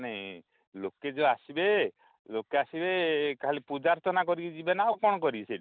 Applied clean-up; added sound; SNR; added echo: none; none; none; none.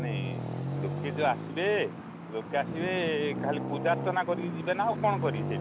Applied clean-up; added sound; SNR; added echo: none; Traffic noise, roadway noise; 3 dB; none.